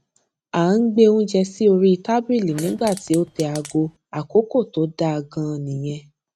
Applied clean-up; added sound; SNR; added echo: none; Fart; 18 dB; none.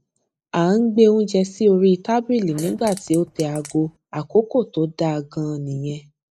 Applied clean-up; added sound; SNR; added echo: neural mask model Resemble Enhance denoiser.